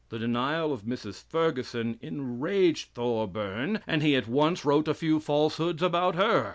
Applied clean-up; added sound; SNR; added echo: none; none; none; none.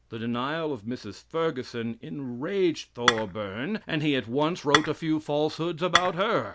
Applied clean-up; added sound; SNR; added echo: none; Dishes, pots, and pans / Chink, clink; -2 dB; none.